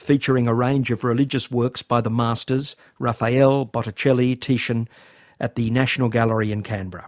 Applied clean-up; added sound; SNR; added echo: none; none; none; none.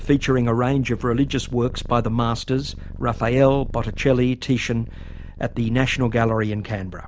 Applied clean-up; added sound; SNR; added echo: none; Purr; 12 dB; none.